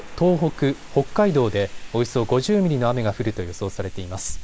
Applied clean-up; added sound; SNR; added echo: none; none; none; none.